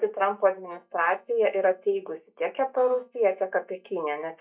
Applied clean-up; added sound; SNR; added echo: neural mask model DeepFilterNet 3.